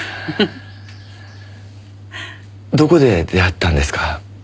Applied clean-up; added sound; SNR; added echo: none; none; none; none.